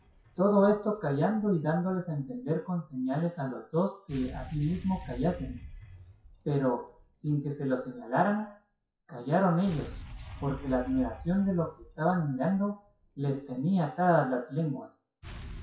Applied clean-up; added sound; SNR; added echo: classical method WPE with log-MMSE.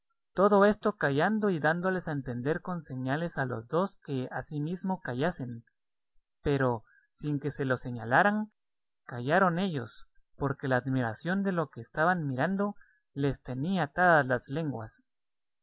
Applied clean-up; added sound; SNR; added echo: none; none; none; none.